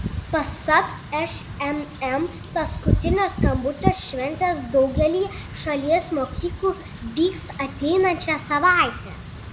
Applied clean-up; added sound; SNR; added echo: none; Wind / Rain; 6 dB; none.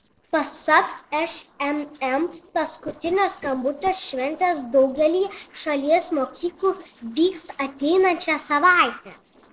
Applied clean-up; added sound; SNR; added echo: neural separator model SepFormer DNS4.